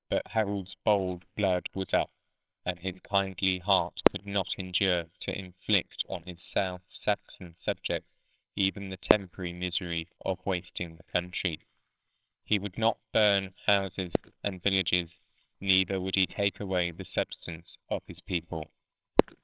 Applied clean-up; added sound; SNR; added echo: neural separator model SepFormer WHAMR!.